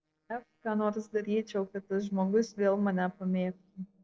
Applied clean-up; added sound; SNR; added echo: neural separator model SepFormer DNS4.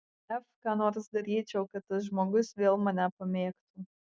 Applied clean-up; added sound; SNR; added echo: none; none; none; none.